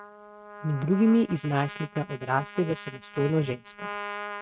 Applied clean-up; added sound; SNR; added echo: neural mask model RNNoise.